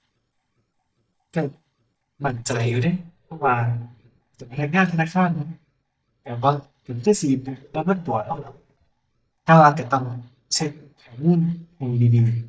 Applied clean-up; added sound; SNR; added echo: neural mask model DeepFilterNet 3.